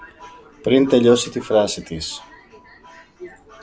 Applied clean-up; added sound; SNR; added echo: none; none; none; none.